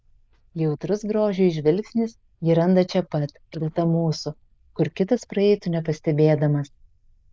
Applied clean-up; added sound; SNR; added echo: neural diffusion model UNIVERSE++.